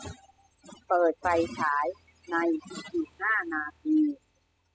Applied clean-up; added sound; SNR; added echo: classical method spectral subtraction.